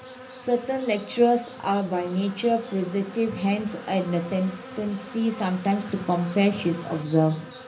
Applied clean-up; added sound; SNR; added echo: none; Insect; 15 dB; reverberation time 0.3 s.